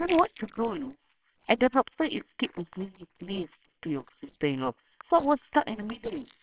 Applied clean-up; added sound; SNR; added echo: neural separator model SepFormer WHAMR!.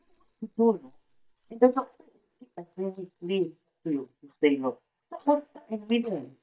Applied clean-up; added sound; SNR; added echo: neural mask model DeepFilterNet 3.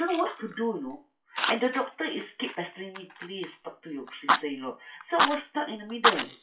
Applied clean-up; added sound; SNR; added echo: classical method WPE with log-MMSE.